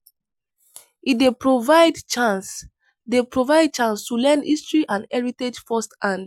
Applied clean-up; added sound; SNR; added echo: none; none; none; none.